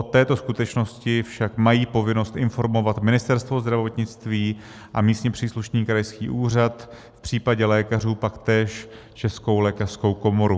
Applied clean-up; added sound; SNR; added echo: none; none; none; none.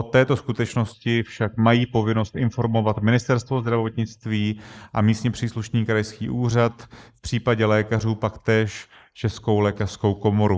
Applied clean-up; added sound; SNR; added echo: neural mask model Resemble Enhance denoiser.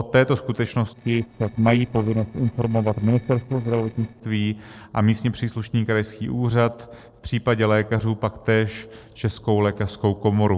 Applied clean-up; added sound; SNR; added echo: neural separator model SepFormer DNS4.